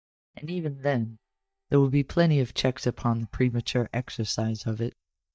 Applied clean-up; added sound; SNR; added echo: neural mask model DeepFilterNet 3.